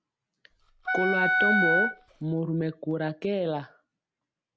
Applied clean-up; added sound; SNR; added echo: none; Wind instrument, woodwind instrument; -4 dB; none.